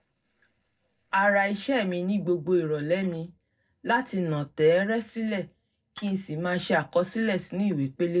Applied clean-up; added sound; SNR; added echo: neural separator model SepFormer DNS4.